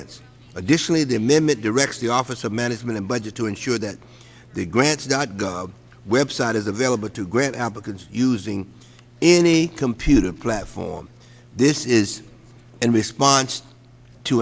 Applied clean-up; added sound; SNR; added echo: none; none; none; none.